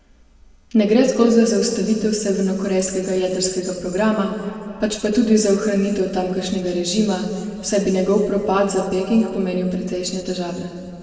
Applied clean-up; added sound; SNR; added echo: none; none; none; reverberation time 2.0 s.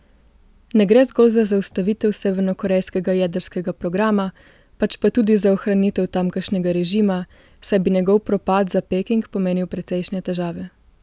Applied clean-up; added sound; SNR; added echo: none; none; none; none.